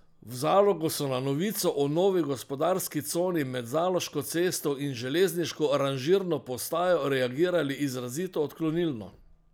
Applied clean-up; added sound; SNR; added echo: none; none; none; none.